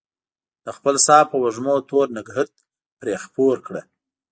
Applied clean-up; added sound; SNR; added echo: none; none; none; none.